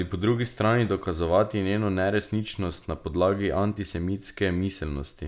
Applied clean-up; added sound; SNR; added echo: none; none; none; none.